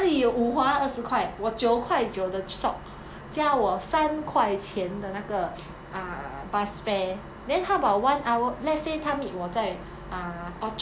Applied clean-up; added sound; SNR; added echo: none; none; none; none.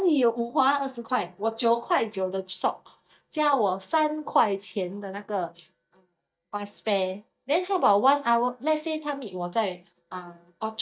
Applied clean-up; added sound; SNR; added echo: neural mask model DeepFilterNet 3.